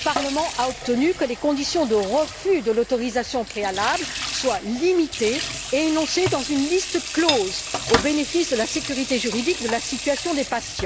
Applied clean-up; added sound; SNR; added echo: none; Sink (filling or washing) / Water tap, faucet; 7 dB; none.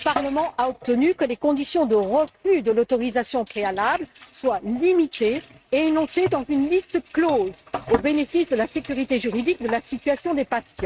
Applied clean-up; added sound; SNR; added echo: neural mask model RNNoise.